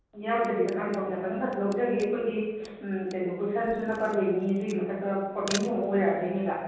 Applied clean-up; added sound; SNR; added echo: none; Camera; 19 dB; reverberation time 1.3 s.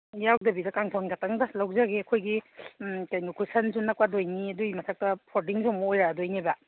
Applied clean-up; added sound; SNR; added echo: none; none; none; none.